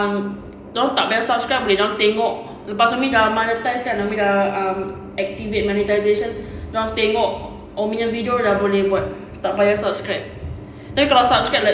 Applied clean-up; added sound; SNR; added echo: none; none; none; reverberation time 0.5 s.